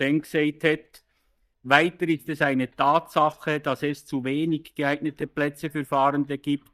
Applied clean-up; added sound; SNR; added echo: neural mask model DeepFilterNet 3.